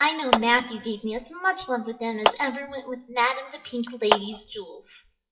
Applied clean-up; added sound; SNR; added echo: classical method WPE with log-MMSE.